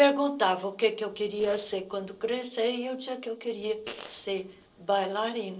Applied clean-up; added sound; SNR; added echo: neural separator model SepFormer DNS4.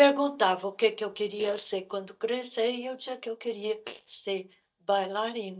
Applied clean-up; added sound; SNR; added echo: neural mask model DeepFilterNet 3.